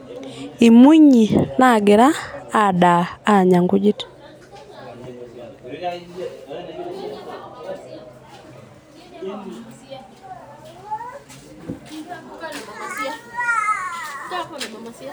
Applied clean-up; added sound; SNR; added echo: none; none; none; none.